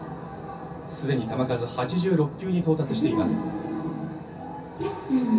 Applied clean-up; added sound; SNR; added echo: none; none; none; reverberation time 0.3 s.